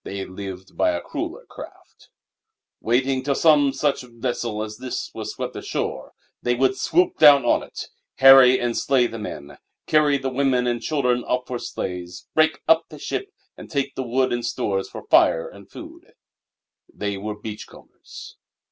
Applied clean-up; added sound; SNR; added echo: none; none; none; none.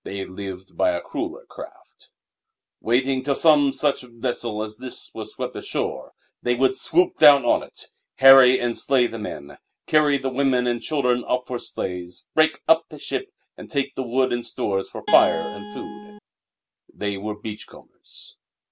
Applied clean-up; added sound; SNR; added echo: none; Guitar; 7 dB; none.